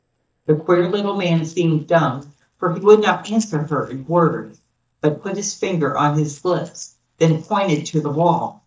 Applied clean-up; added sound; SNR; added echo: neural mask model DeepFilterNet 3.